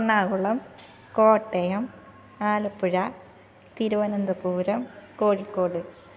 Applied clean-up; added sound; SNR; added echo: none; none; none; none.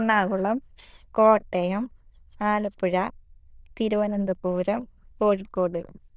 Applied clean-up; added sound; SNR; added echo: neural diffusion model UNIVERSE++.